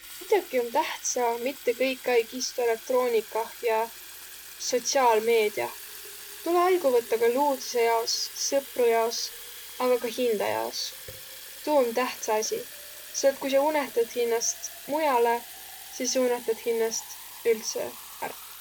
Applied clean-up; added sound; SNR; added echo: none; Fill (with liquid) / Water tap, faucet; 15 dB; none.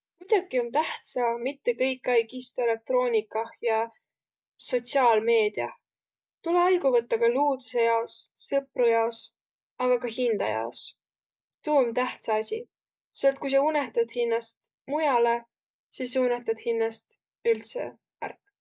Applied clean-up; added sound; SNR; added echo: none; none; none; none.